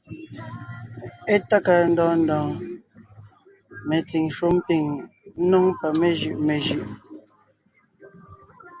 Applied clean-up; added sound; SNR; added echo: none; none; none; none.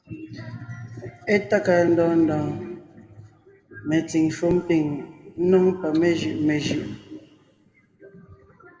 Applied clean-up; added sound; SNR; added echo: none; none; none; reverberation time 1.4 s.